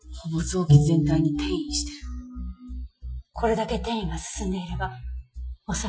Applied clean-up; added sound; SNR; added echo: classical method Wiener filter.